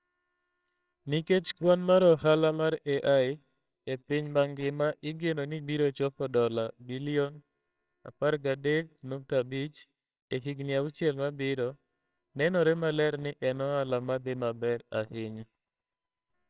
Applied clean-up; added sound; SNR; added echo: neural separator model SepFormer WHAMR!.